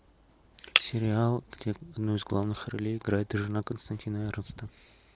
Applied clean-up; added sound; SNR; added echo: none; Shatter; 5 dB; none.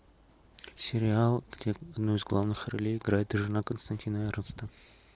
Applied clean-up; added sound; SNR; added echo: none; none; none; none.